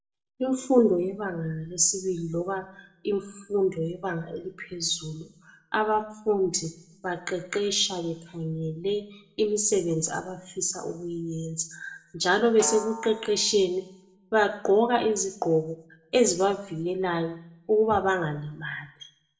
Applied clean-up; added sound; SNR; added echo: none; Snare drum; 14 dB; reverberation time 0.5 s.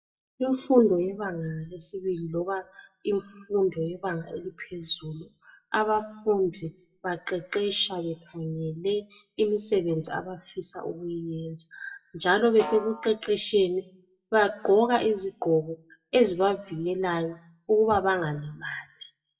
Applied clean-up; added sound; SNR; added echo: classical method WPE with log-MMSE.